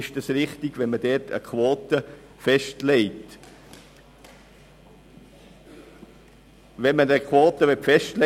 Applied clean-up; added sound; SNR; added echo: none; none; none; none.